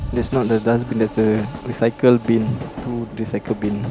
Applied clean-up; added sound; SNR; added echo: none; Train; 13 dB; none.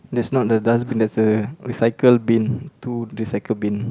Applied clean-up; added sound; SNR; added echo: none; none; none; none.